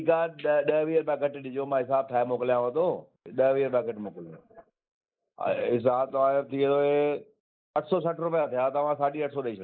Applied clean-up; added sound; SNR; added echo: neural mask model Resemble Enhance denoiser.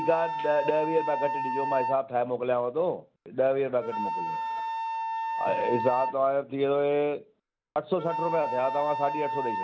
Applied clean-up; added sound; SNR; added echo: none; Wind instrument, woodwind instrument; 4 dB; none.